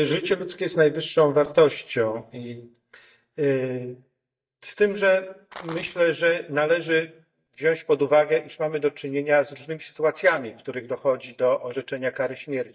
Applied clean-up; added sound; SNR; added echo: neural mask model DeepFilterNet 3.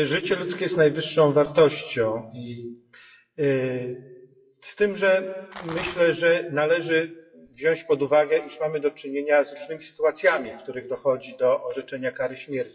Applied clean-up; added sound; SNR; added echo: classical method WPE with log-MMSE.